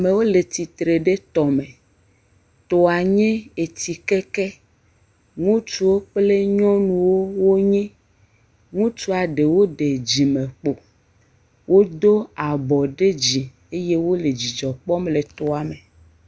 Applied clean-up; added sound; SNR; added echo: none; none; none; none.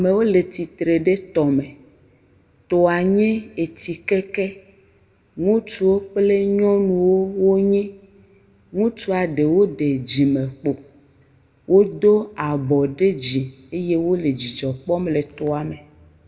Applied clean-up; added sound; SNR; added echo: none; none; none; reverberation time 1.2 s.